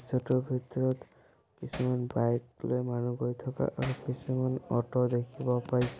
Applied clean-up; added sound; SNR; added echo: none; Hammer; 19 dB; none.